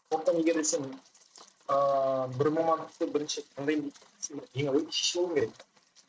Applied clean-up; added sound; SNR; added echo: neural mask model RNNoise.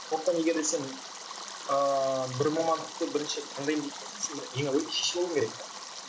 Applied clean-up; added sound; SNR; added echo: none; Stream; 11 dB; none.